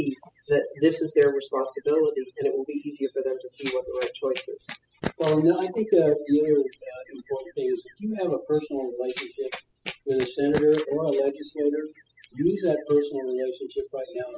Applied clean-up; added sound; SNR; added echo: classical method spectral subtraction.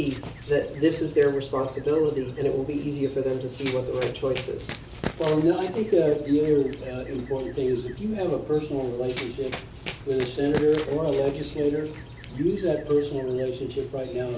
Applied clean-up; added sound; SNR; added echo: none; Run; 14 dB; none.